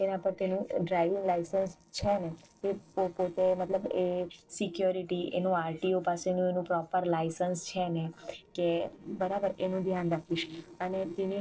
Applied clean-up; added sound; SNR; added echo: neural separator model SepFormer DNS4.